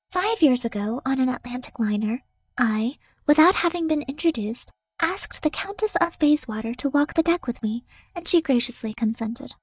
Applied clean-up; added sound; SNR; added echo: neural mask model DeepFilterNet 3.